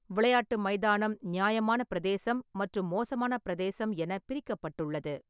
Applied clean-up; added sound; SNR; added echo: none; none; none; none.